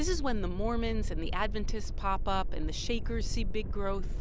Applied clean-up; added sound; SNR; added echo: none; Thunderstorm; -5 dB; none.